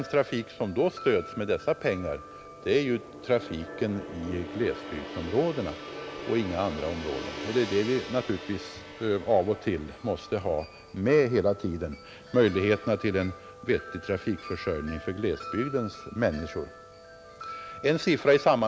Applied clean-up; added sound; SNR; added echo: none; Gong + Wind chime; 14 dB; none.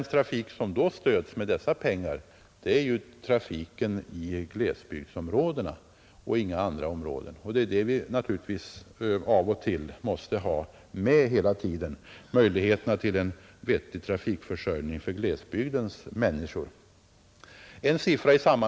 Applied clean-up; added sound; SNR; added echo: none; none; none; none.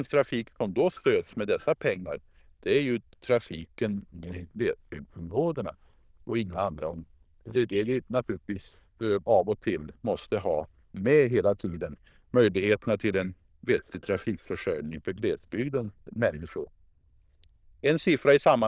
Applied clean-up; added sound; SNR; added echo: neural diffusion model UNIVERSE++.